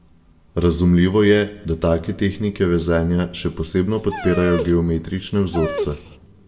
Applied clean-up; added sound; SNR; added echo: none; Dog; 11 dB; reverberation time 1.9 s.